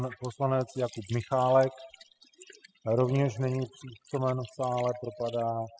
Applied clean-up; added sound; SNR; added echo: classical method spectral subtraction.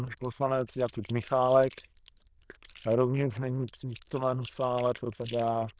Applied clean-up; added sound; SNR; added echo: neural diffusion model UNIVERSE++.